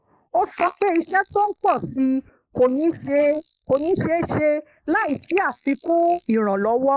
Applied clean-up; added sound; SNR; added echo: neural mask model Resemble Enhance denoiser.